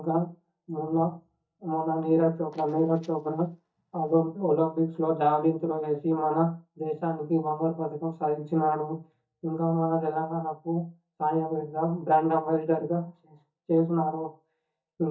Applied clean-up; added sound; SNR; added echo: neural mask model DeepFilterNet 3.